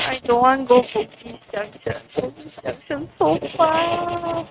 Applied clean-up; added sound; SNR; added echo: neural mask model RNNoise.